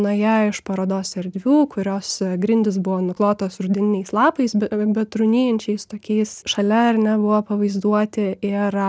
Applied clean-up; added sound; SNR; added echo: none; none; none; none.